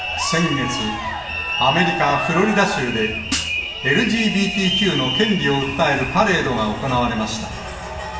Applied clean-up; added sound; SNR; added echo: none; Hi-hat; 10 dB; reverberation time 0.8 s.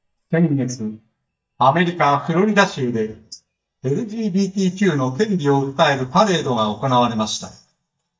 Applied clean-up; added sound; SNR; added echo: neural mask model DeepFilterNet 3.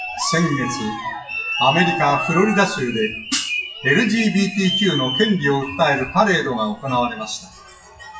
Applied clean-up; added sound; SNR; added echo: classical method WPE with log-MMSE.